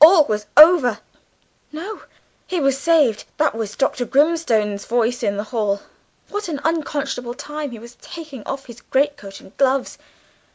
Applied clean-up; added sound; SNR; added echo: none; none; none; none.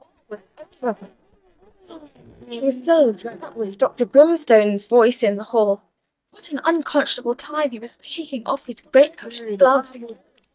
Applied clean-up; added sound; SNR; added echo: neural mask model DeepFilterNet 3.